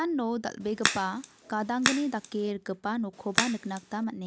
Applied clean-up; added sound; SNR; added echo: none; Crack; 2 dB; none.